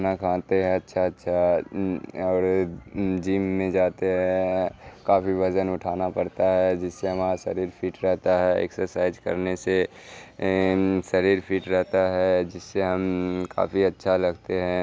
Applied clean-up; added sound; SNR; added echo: none; none; none; none.